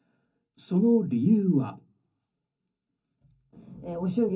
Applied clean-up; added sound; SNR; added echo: none; none; none; reverberation time 0.3 s.